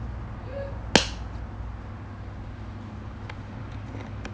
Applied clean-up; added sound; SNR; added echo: none; none; none; none.